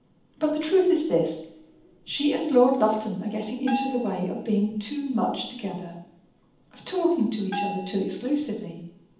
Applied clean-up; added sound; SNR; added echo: none; Bell; 10 dB; reverberation time 0.8 s.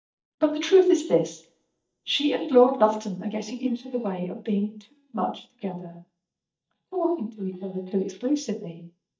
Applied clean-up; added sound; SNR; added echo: neural mask model DeepFilterNet 3.